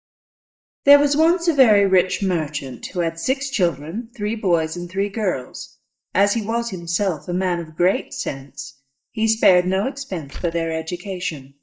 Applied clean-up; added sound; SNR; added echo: neural mask model DeepFilterNet 3.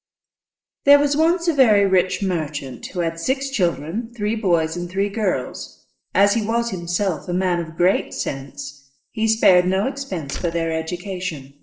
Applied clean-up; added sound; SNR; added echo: neural separator model SepFormer DNS4.